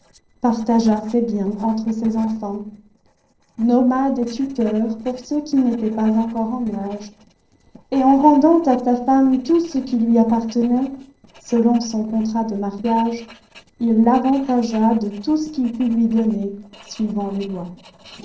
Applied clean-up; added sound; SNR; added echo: neural separator model SepFormer DNS4.